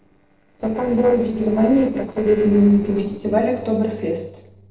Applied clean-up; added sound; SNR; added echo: neural separator model SepFormer DNS4.